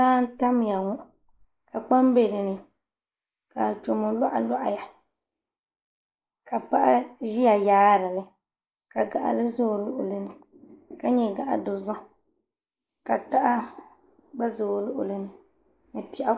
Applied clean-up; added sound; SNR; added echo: neural mask model Resemble Enhance denoiser.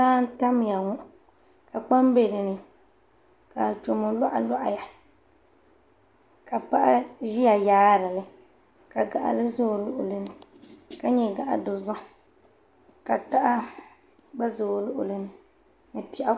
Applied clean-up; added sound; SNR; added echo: none; none; none; none.